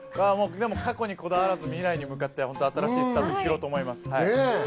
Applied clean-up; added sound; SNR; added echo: none; none; none; none.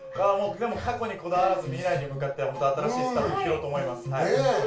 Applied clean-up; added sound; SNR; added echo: none; none; none; reverberation time 0.3 s.